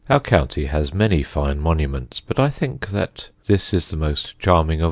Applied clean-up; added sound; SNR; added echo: none; none; none; none.